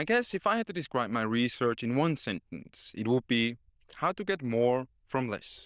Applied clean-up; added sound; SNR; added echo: neural diffusion model UNIVERSE++.